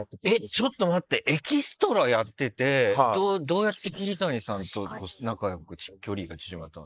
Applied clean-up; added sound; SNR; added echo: neural mask model Resemble Enhance denoiser.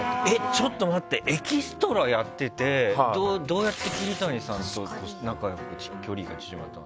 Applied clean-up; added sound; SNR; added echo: none; Brass instrument; 18 dB; none.